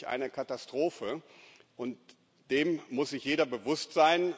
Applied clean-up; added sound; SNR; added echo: none; none; none; none.